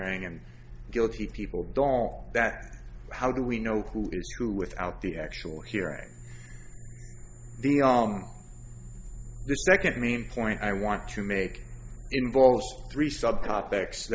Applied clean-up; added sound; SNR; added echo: none; none; none; none.